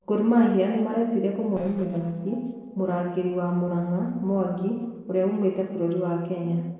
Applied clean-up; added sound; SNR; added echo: neural separator model SepFormer DNS4.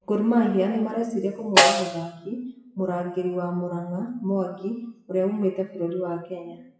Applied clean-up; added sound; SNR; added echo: classical method WPE with log-MMSE.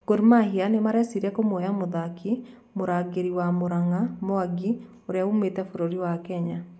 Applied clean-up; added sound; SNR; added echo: none; none; none; none.